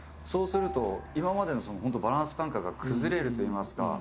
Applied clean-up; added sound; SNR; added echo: none; Aircraft + Marimba, xylophone; 13 dB; none.